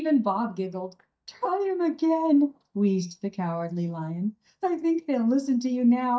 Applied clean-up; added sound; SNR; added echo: neural mask model DeepFilterNet 3.